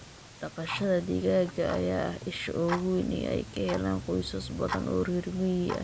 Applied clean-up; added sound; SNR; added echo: none; Tick-tock; 12 dB; none.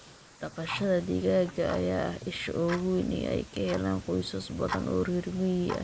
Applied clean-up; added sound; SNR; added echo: neural mask model Resemble Enhance denoiser.